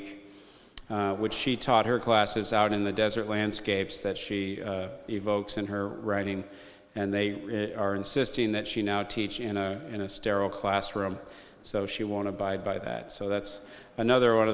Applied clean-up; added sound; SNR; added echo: none; none; none; none.